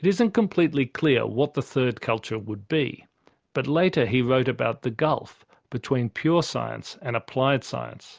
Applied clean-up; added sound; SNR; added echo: none; none; none; none.